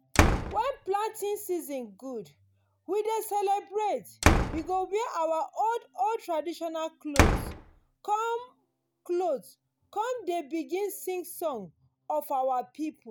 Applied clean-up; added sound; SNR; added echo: none; Slam; -1 dB; none.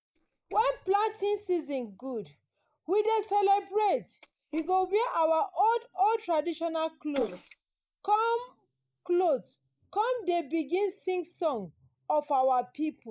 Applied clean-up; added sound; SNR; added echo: neural mask model Resemble Enhance denoiser.